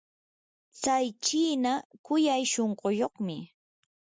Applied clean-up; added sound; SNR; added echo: none; none; none; none.